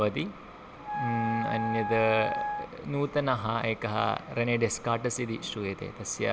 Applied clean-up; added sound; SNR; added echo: none; Wind instrument, woodwind instrument; 4 dB; none.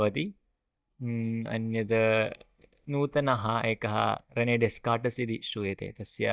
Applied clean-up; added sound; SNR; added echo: neural mask model DeepFilterNet 3.